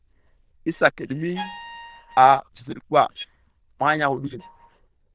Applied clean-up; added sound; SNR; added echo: neural diffusion model UNIVERSE++.